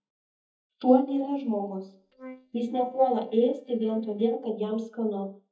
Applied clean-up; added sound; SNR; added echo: neural mask model DeepFilterNet 3.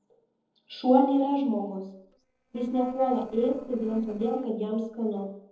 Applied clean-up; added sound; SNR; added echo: neural separator model SepFormer DNS4.